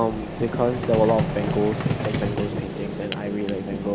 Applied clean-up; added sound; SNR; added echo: none; Vehicle; 3 dB; none.